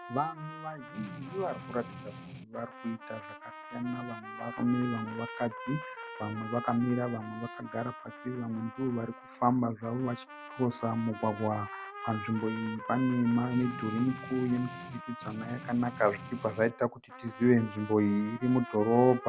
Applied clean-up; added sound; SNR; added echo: none; Trumpet + Strum; 12 dB; none.